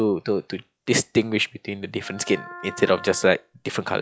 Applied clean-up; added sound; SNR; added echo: classical method log-MMSE.